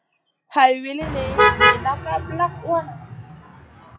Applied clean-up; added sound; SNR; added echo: classical method log-MMSE.